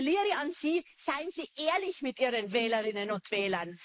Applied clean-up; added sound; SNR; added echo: neural mask model Resemble Enhance denoiser.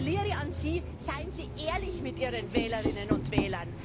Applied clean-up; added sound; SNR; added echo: none; Knock + Bus / Engine; -2 dB; none.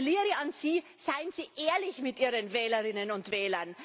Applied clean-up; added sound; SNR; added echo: none; none; none; none.